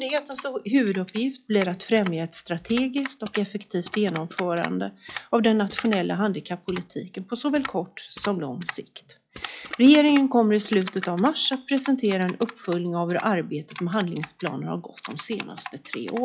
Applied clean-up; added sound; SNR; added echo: classical method log-MMSE.